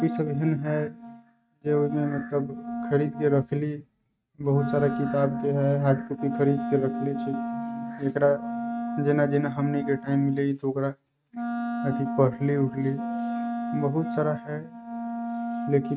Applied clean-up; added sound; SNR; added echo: neural mask model RNNoise.